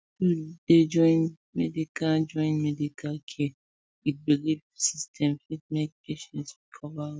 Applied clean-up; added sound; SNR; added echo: none; none; none; none.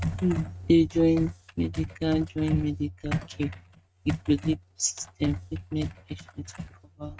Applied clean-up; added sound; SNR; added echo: neural mask model RNNoise.